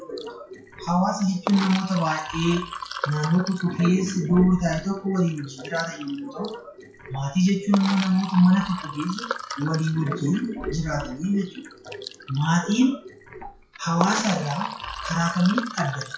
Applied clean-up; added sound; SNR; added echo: classical method WPE with log-MMSE.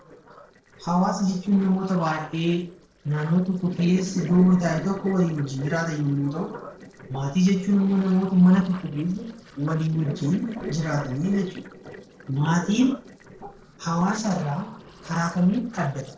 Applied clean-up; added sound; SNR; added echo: neural separator model SepFormer DNS4.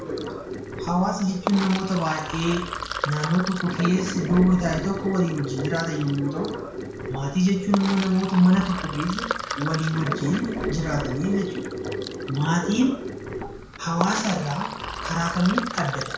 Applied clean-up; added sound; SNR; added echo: none; Sink (filling or washing); 6 dB; reverberation time 0.5 s.